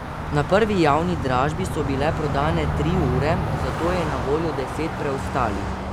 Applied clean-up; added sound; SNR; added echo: none; Car passing by; 2 dB; none.